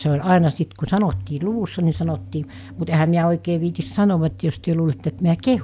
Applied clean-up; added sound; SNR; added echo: none; none; none; none.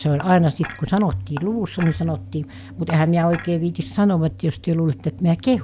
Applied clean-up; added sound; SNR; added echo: none; Dishes, pots, and pans / Chink, clink; 18 dB; none.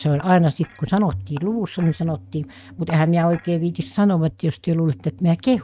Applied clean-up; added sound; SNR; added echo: neural mask model RNNoise.